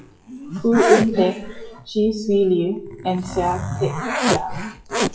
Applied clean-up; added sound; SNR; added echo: classical method WPE with log-MMSE.